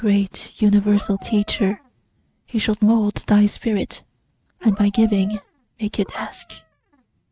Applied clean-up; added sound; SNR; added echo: neural mask model RNNoise.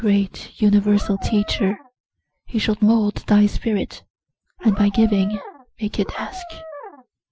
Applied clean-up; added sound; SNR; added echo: classical method Wiener filter.